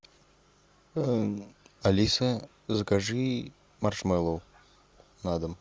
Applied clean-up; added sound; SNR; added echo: none; none; none; none.